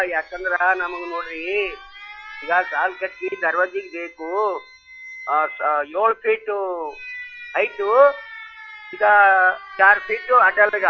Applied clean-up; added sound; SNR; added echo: classical method log-MMSE.